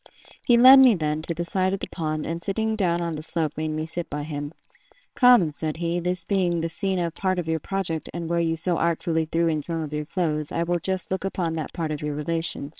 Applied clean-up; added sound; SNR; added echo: neural separator model SepFormer WHAMR!.